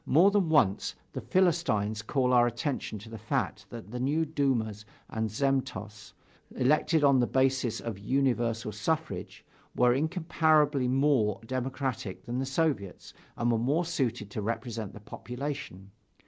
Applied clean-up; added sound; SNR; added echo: none; none; none; none.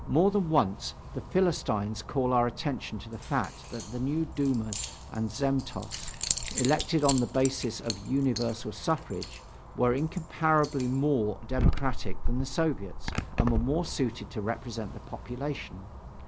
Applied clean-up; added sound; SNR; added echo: none; Keys jangling; 4 dB; none.